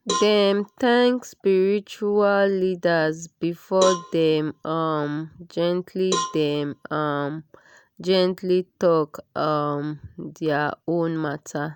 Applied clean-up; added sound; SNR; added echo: none; Cowbell; 11 dB; none.